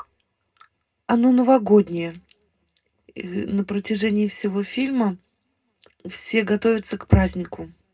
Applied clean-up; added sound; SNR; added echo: none; none; none; reverberation time 0.2 s.